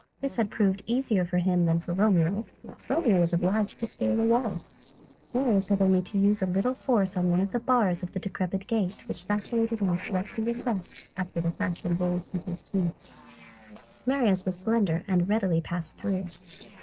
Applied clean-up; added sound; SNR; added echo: neural separator model SepFormer DNS4.